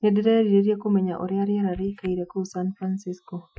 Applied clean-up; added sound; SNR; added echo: classical method Wiener filter.